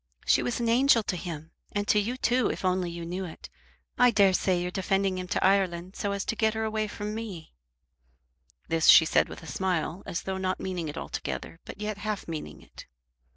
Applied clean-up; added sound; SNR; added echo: none; none; none; none.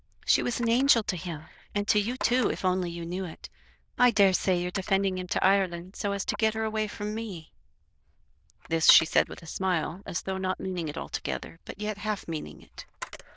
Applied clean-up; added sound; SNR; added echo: neural diffusion model UNIVERSE++.